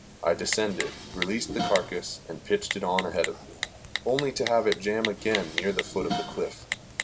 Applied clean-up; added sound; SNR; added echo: none; Dishes, pots, and pans + Typing; 6 dB; none.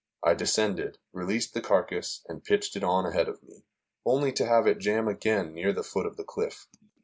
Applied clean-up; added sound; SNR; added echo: none; none; none; none.